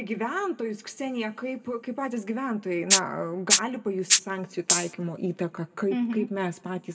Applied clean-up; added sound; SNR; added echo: none; Rattle (instrument); -2 dB; reverberation time 2.4 s.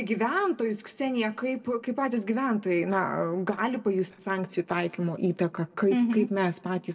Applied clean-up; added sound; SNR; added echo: neural separator model SepFormer DNS4.